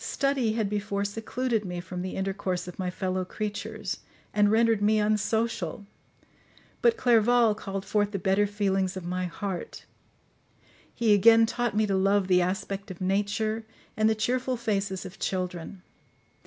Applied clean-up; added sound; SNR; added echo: none; none; none; none.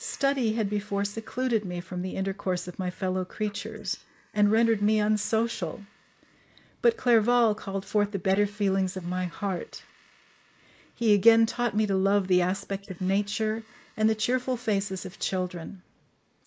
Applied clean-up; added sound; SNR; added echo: neural mask model Resemble Enhance denoiser.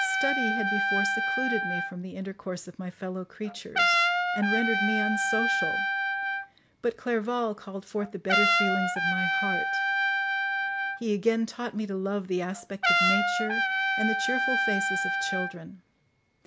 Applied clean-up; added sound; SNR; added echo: none; Trumpet; -4 dB; none.